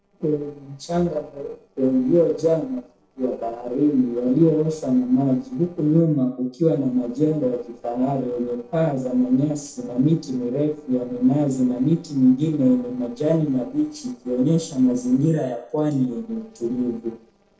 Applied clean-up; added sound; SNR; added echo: neural separator model SepFormer DNS4.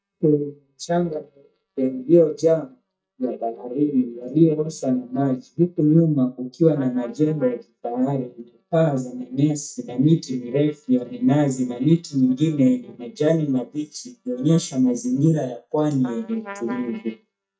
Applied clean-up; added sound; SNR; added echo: neural mask model DeepFilterNet 3.